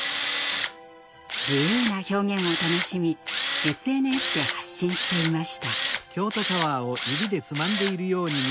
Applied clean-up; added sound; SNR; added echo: none; Tools; 0 dB; none.